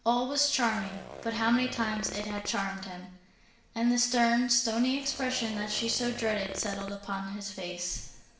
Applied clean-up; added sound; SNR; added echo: none; Zipper (clothing); 15 dB; reverberation time 0.7 s.